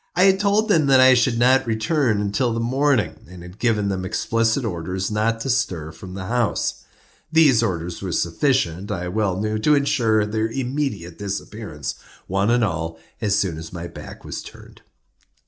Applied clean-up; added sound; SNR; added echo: none; none; none; none.